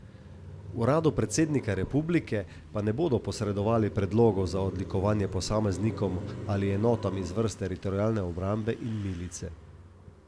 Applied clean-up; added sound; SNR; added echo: none; Car passing by; 13 dB; none.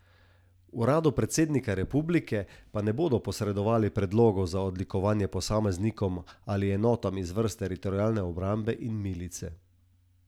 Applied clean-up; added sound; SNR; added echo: none; none; none; none.